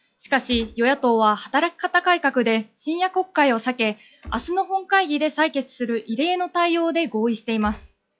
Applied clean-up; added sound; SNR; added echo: classical method log-MMSE.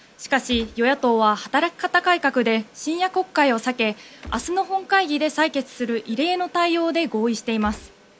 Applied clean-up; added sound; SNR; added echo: none; Gunshot, gunfire; 15 dB; none.